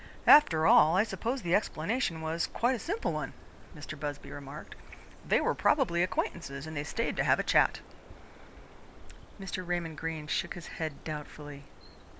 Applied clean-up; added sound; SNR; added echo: none; Bird; 18 dB; none.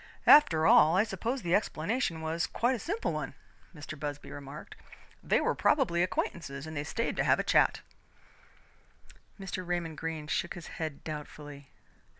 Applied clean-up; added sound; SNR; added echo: none; none; none; none.